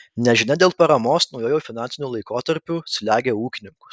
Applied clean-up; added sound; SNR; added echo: none; none; none; none.